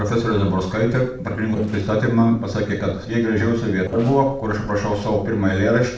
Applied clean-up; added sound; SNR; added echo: neural separator model SepFormer DNS4.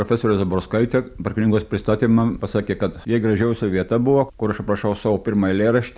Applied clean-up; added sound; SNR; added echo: none; none; none; none.